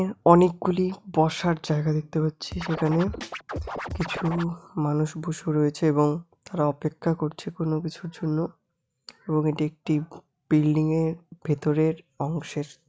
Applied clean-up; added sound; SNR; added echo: neural mask model RNNoise.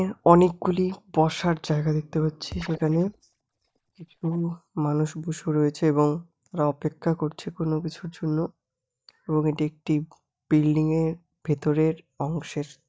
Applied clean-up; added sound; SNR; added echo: neural mask model DeepFilterNet 3.